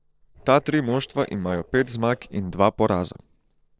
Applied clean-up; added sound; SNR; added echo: neural separator model SepFormer DNS4.